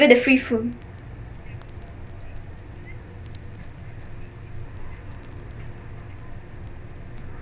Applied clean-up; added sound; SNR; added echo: none; Crackle; 13 dB; none.